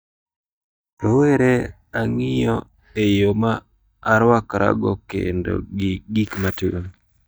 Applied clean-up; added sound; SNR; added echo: neural mask model DeepFilterNet 3.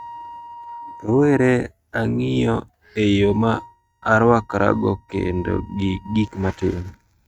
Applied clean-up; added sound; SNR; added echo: neural mask model RNNoise.